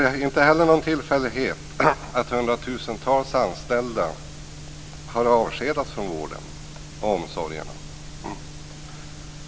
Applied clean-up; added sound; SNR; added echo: none; none; none; none.